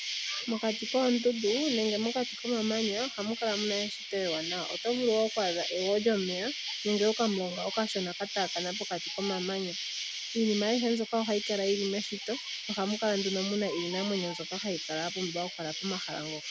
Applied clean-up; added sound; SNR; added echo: none; Insect; 6 dB; none.